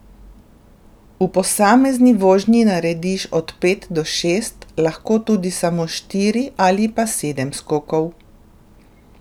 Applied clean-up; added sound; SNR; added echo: none; none; none; none.